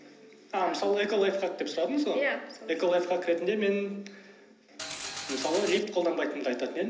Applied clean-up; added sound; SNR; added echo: none; Mechanisms; 8 dB; reverberation time 0.8 s.